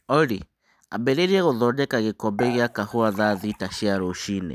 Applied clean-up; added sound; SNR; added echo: none; Dishes, pots, and pans / Chink, clink; 15 dB; none.